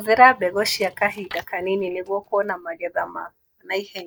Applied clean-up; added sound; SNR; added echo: neural mask model DeepFilterNet 3.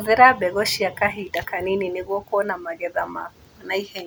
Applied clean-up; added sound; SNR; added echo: none; none; none; none.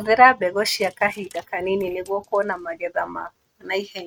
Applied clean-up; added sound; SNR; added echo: neural mask model RNNoise.